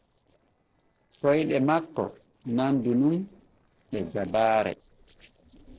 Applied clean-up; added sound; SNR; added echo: neural separator model SepFormer DNS4.